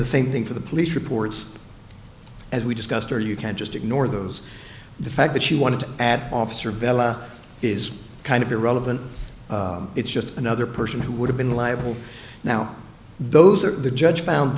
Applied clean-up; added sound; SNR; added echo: none; Knock; 11 dB; none.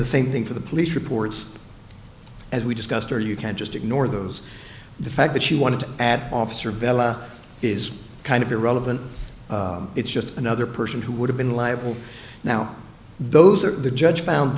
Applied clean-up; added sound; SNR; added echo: none; none; none; none.